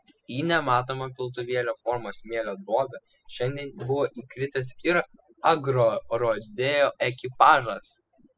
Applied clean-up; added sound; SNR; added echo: classical method spectral subtraction.